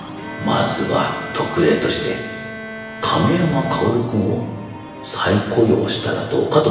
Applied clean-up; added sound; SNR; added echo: none; Bowed string instrument; 14 dB; reverberation time 1.2 s.